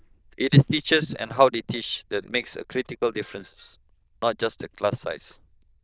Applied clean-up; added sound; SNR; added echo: neural diffusion model UNIVERSE++.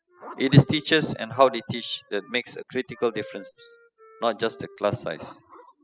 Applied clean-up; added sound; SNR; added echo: classical method spectral subtraction.